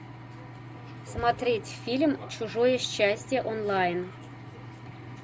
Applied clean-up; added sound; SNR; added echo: none; none; none; none.